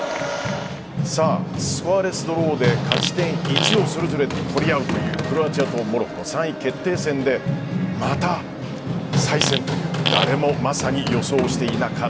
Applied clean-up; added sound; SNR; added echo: none; Run + Fart; 1 dB; none.